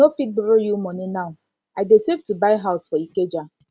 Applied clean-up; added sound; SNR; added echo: none; none; none; none.